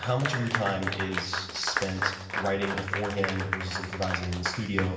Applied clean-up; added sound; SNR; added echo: none; Applause / Clapping; 3 dB; reverberation time 1.4 s.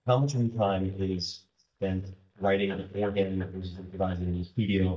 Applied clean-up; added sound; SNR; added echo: neural mask model DeepFilterNet 3.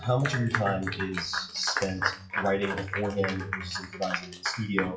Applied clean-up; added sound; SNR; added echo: classical method WPE with log-MMSE.